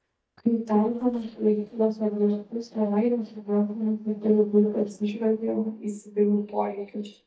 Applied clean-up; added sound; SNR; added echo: neural mask model DeepFilterNet 3.